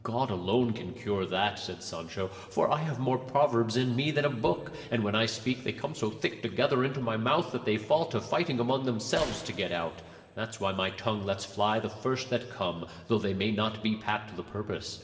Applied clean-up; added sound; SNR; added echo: none; Gunshot, gunfire; 18 dB; reverberation time 2.2 s.